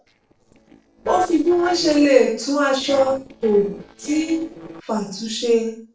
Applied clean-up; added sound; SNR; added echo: neural separator model SepFormer DNS4.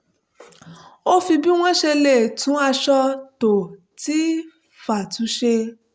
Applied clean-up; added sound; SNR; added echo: none; none; none; none.